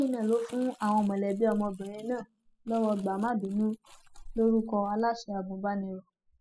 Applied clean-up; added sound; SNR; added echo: classical method spectral subtraction.